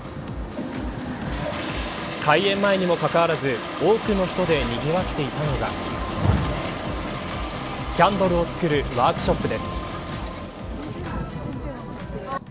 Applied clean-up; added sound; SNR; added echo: none; Toilet flush + Rain; 6 dB; none.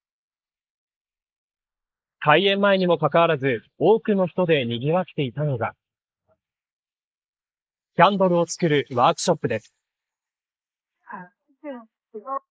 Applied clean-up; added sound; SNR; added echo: neural mask model Resemble Enhance denoiser.